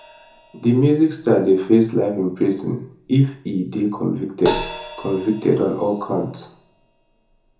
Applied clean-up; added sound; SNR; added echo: none; Crash cymbal; 14 dB; reverberation time 0.6 s.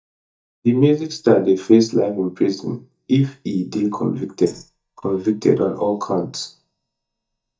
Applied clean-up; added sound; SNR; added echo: neural mask model DeepFilterNet 3.